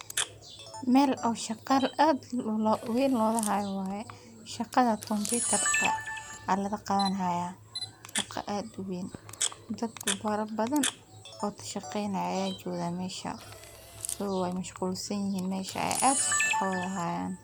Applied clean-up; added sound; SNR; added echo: none; Camera; 6 dB; none.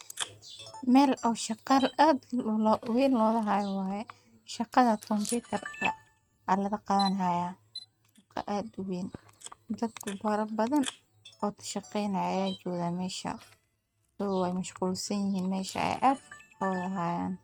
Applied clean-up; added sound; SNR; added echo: neural mask model RNNoise.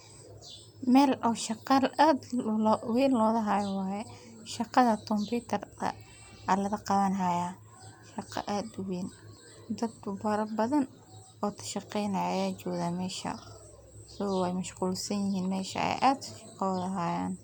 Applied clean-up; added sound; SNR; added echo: none; none; none; none.